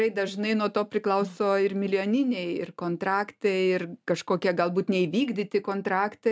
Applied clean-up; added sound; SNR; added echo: none; none; none; none.